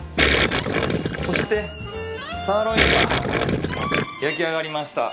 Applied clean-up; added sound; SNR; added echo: none; Gurgling; -4 dB; none.